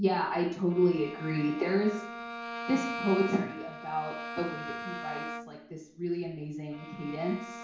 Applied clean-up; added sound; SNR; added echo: none; Bowed string instrument; 10 dB; reverberation time 0.6 s.